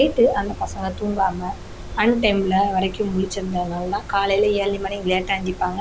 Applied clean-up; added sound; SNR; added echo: none; Mechanisms; 13 dB; none.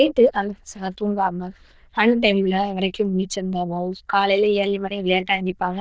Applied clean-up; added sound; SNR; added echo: neural diffusion model UNIVERSE++.